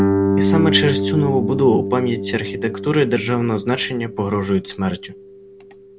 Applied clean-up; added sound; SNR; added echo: none; Guitar; 2 dB; none.